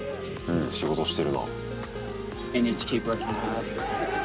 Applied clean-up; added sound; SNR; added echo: none; none; none; none.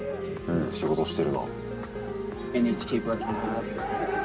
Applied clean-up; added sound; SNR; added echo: none; none; none; reverberation time 1.0 s.